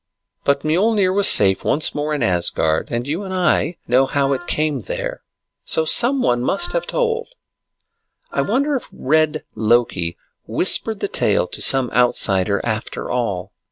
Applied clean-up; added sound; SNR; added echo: none; Wind instrument, woodwind instrument; 18 dB; none.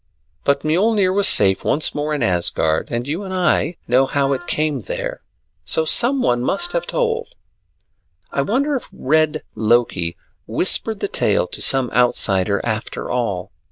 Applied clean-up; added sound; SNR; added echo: neural diffusion model UNIVERSE++.